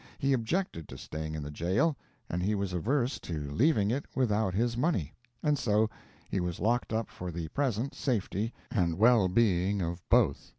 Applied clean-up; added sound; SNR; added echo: none; none; none; none.